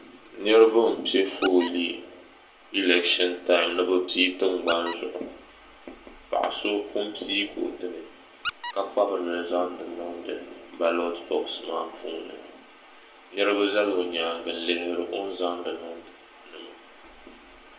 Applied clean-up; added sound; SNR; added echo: none; Squeak; 12 dB; reverberation time 0.2 s.